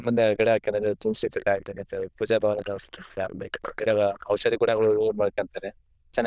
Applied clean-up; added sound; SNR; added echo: neural diffusion model UNIVERSE++.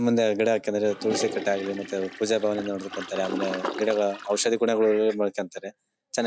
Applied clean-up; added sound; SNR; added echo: none; Toilet flush; 10 dB; none.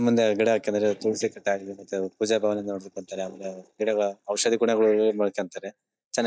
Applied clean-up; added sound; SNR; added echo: neural mask model DeepFilterNet 3.